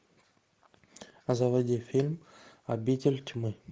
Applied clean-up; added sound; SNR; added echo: none; none; none; none.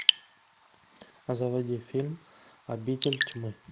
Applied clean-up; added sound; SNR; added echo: none; Raindrop / Drip; 0 dB; none.